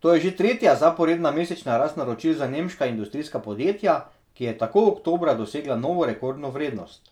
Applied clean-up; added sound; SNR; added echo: none; none; none; none.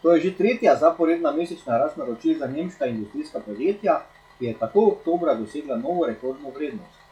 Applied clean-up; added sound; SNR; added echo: classical method log-MMSE.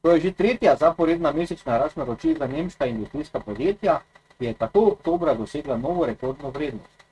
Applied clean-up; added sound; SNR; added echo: neural mask model RNNoise.